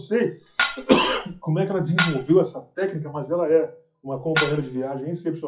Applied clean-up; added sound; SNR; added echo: classical method WPE with log-MMSE.